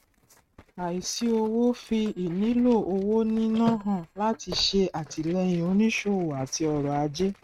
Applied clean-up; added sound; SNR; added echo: neural mask model RNNoise.